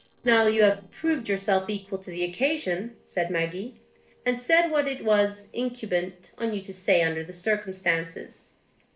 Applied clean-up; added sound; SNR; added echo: neural separator model SepFormer DNS4.